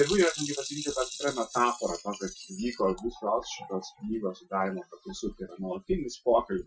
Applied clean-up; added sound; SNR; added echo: classical method Wiener filter.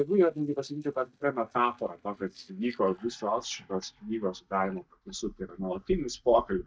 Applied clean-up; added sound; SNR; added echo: neural mask model DeepFilterNet 3.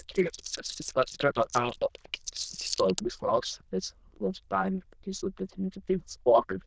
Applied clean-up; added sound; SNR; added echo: neural diffusion model UNIVERSE++.